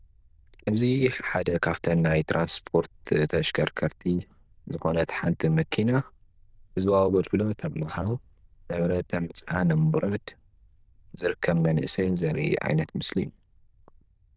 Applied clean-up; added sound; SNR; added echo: neural diffusion model UNIVERSE++.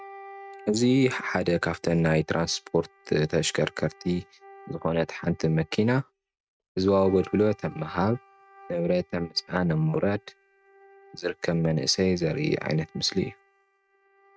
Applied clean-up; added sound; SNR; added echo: neural mask model RNNoise.